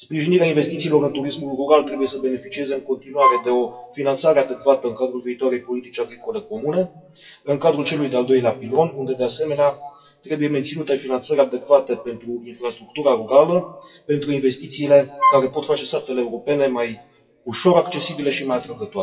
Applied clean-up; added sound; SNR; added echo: classical method WPE with log-MMSE.